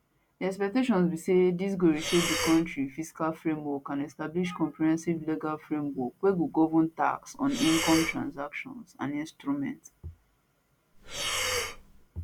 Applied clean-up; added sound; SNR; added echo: none; Breathing; 4 dB; none.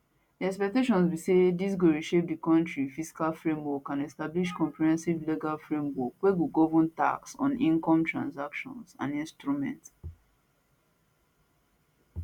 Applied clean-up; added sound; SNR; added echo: none; none; none; none.